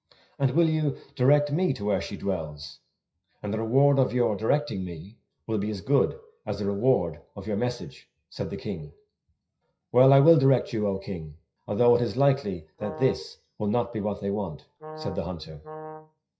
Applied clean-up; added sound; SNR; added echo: classical method WPE with log-MMSE.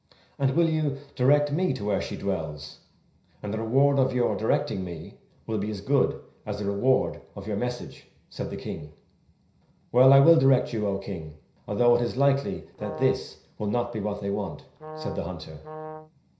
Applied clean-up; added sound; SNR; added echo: none; Brass instrument; 13 dB; reverberation time 0.5 s.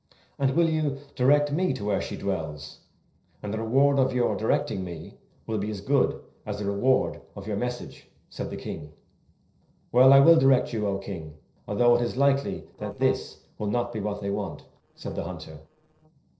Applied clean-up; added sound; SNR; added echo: neural separator model SepFormer DNS4.